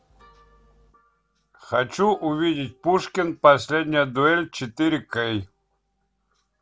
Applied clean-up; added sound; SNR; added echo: none; none; none; none.